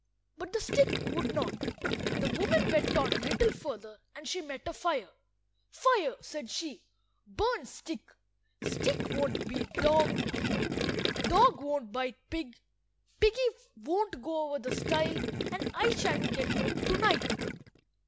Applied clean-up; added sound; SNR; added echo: none; Gurgling; 0 dB; none.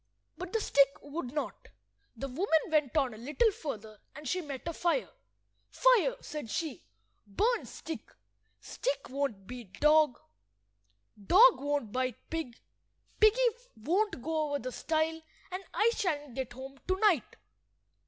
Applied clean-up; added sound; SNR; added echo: none; none; none; none.